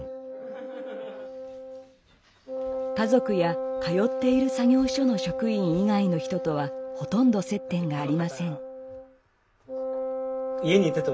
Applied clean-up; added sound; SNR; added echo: none; Wind instrument, woodwind instrument; 5 dB; none.